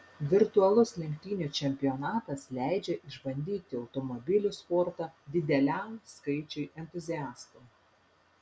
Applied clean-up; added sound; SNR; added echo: none; none; none; none.